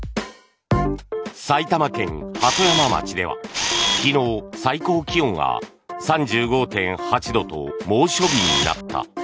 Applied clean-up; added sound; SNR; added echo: none; Camera; 0 dB; none.